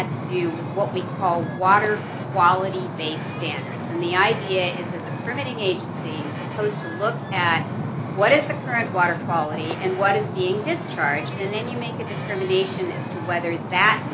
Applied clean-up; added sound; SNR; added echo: none; Wind / Ocean; 6 dB; none.